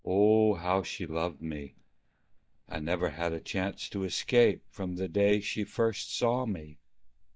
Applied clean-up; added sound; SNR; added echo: neural mask model DeepFilterNet 3.